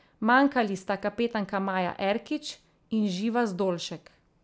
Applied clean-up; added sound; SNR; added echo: none; none; none; none.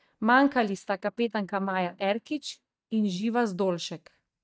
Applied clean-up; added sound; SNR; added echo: neural mask model DeepFilterNet 3.